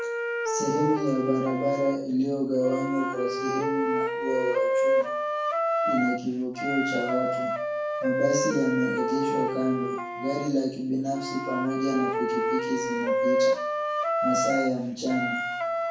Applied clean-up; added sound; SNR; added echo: none; Wind instrument, woodwind instrument; -1 dB; reverberation time 0.6 s.